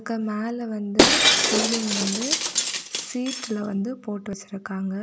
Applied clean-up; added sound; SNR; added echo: none; Shatter; -5 dB; none.